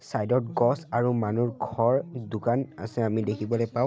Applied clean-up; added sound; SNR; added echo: none; none; none; none.